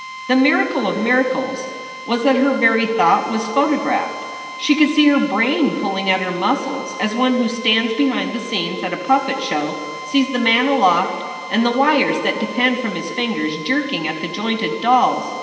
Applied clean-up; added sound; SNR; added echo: none; Drill; 13 dB; reverberation time 2.9 s.